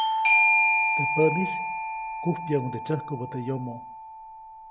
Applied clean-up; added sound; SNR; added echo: none; Bell / Doorbell; -4 dB; none.